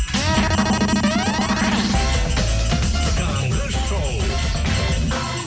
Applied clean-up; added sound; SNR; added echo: none; Bell; 17 dB; none.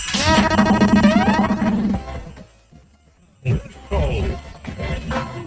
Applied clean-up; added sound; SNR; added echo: neural mask model RNNoise.